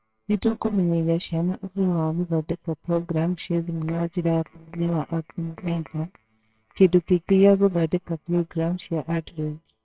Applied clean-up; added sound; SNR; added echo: neural separator model SepFormer WHAMR!.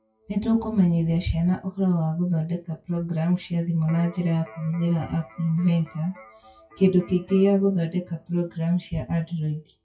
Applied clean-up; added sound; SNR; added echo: classical method WPE with log-MMSE.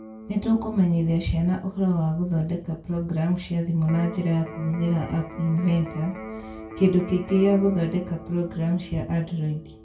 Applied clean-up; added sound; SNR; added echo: none; Electric guitar; 16 dB; reverberation time 0.3 s.